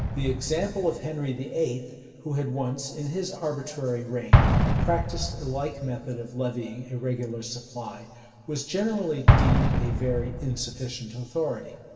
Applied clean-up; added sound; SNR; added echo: none; Explosion; -2 dB; reverberation time 2.3 s.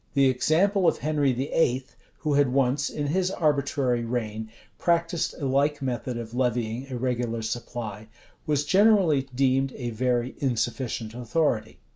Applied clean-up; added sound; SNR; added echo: none; none; none; none.